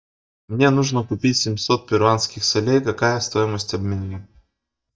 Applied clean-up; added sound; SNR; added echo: neural mask model DeepFilterNet 3.